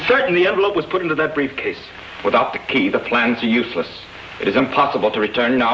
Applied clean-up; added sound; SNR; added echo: none; none; none; none.